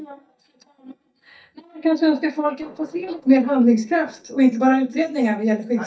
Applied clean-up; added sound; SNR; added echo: neural mask model DeepFilterNet 3.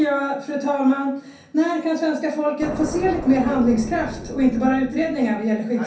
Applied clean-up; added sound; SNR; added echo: none; Explosion; 11 dB; reverberation time 0.6 s.